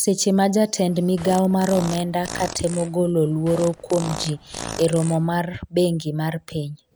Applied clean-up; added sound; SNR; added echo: none; Fart; 13 dB; none.